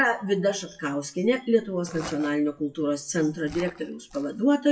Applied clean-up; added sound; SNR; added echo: classical method WPE with log-MMSE.